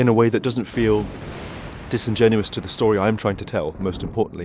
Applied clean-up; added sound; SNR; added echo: none; Thunder; 15 dB; none.